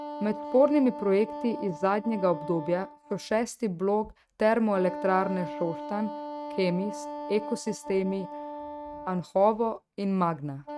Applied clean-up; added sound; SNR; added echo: neural mask model RNNoise.